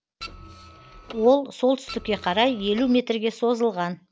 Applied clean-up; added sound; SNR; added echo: none; Printer; 18 dB; none.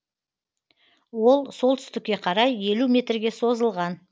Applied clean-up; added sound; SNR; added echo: none; none; none; none.